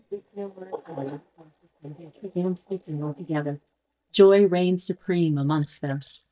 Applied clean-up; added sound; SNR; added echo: neural mask model DeepFilterNet 3.